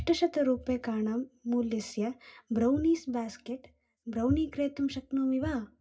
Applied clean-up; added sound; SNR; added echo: none; none; none; reverberation time 0.4 s.